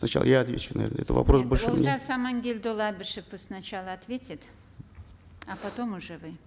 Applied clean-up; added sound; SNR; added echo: none; none; none; none.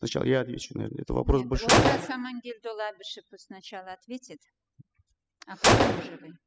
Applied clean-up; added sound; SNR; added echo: classical method spectral subtraction.